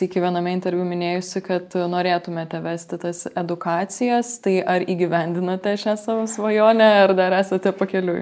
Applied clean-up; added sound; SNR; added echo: none; none; none; none.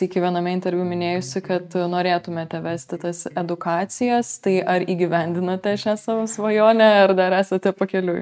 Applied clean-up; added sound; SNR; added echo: neural mask model RNNoise.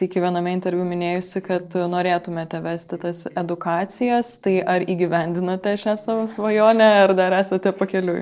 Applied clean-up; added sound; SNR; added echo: neural separator model SepFormer DNS4.